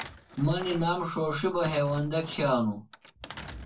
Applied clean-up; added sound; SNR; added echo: none; Thump, thud; 15 dB; reverberation time 0.2 s.